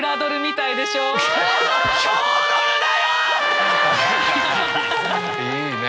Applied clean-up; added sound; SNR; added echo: none; Trumpet; 1 dB; none.